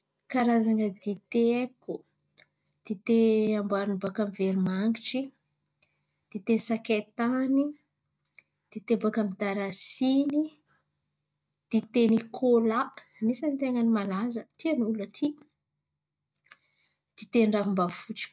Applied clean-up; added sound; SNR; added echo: none; none; none; none.